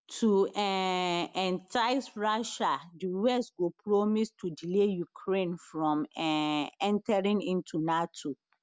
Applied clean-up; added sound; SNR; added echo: none; none; none; none.